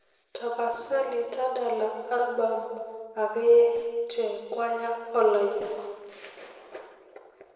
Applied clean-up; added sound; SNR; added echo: neural separator model SepFormer DNS4.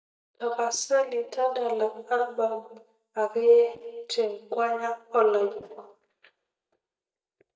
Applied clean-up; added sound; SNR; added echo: neural mask model DeepFilterNet 3.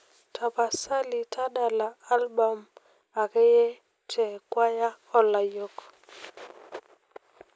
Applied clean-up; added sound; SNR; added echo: none; none; none; none.